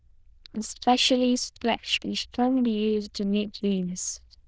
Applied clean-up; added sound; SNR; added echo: neural diffusion model UNIVERSE++.